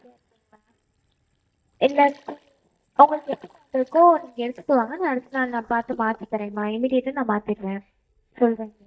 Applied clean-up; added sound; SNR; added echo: neural mask model DeepFilterNet 3.